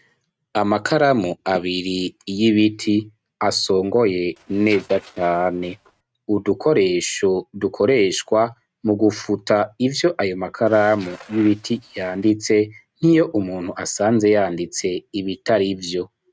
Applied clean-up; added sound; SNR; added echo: neural mask model RNNoise.